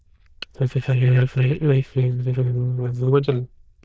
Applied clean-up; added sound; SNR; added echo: neural diffusion model UNIVERSE++.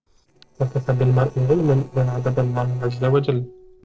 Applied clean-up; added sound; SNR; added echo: neural separator model SepFormer DNS4.